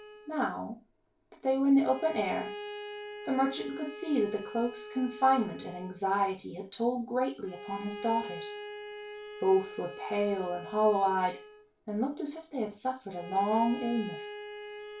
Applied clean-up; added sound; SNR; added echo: none; Bowed string instrument; 13 dB; reverberation time 0.3 s.